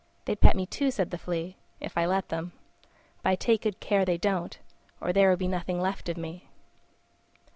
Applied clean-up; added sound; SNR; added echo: none; none; none; none.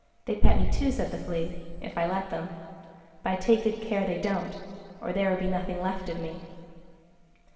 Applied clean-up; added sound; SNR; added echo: none; none; none; reverberation time 2.1 s.